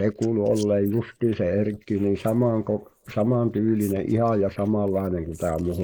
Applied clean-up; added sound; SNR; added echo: neural mask model Resemble Enhance denoiser.